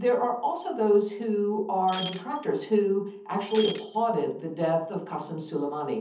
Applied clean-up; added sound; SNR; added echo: none; Shatter; 5 dB; reverberation time 0.7 s.